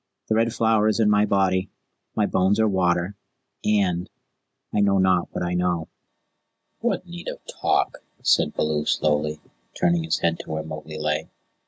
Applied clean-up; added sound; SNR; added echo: none; none; none; none.